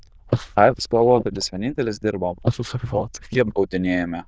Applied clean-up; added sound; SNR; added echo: neural diffusion model UNIVERSE++.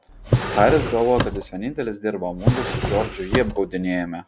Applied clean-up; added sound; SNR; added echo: none; Drawer open or close; 2 dB; none.